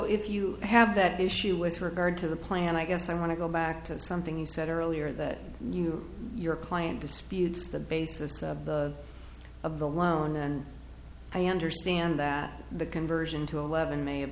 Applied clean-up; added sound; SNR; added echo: none; none; none; none.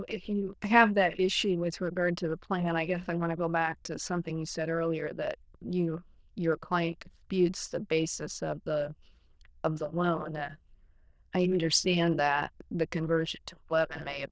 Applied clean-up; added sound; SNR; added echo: neural diffusion model UNIVERSE++.